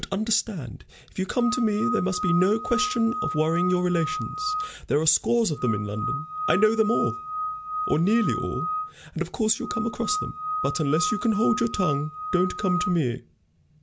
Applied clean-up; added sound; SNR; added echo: none; Screech / Glass; 5 dB; none.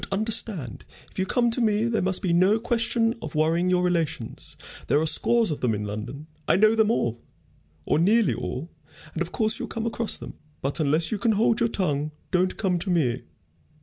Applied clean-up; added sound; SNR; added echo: none; none; none; none.